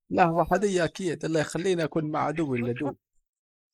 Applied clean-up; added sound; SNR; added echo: neural mask model Resemble Enhance denoiser.